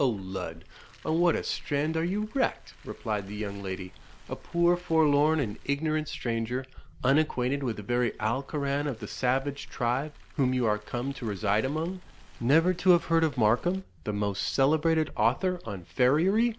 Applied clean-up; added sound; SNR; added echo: none; Car; 18 dB; none.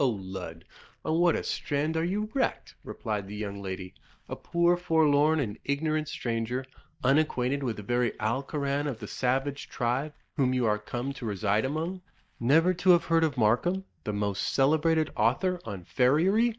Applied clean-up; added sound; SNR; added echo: neural mask model DeepFilterNet 3.